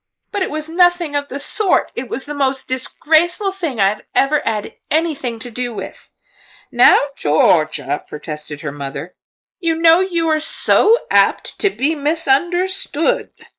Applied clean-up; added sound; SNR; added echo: neural mask model Resemble Enhance denoiser.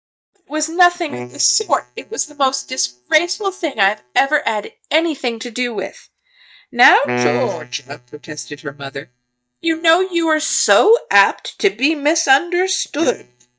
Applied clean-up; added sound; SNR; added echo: neural mask model DeepFilterNet 3.